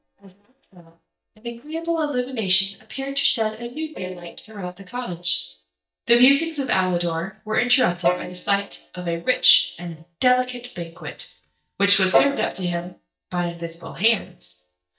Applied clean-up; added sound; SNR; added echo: neural mask model DeepFilterNet 3.